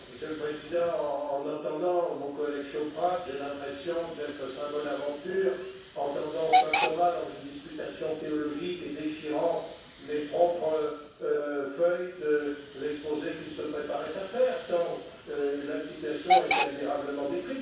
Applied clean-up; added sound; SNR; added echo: none; Hiss / Alarm / Train; 4 dB; reverberation time 0.7 s.